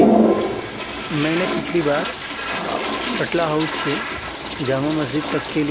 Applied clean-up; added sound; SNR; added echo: none; Toilet flush; -1 dB; none.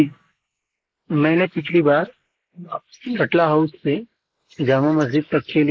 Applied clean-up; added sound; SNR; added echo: neural mask model Resemble Enhance denoiser.